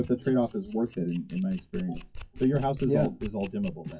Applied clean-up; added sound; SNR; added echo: classical method WPE with log-MMSE.